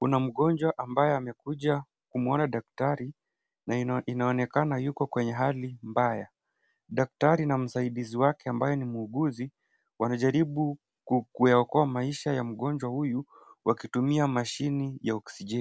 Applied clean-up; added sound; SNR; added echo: none; none; none; none.